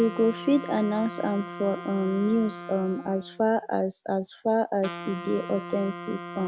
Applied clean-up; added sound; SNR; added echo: none; Wind instrument, woodwind instrument; 12 dB; none.